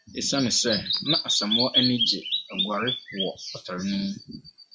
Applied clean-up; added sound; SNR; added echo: classical method log-MMSE.